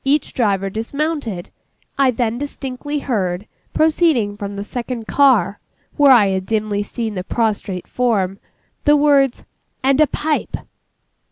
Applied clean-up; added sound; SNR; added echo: none; none; none; none.